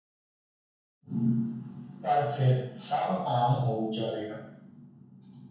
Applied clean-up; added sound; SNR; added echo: none; none; none; reverberation time 0.6 s.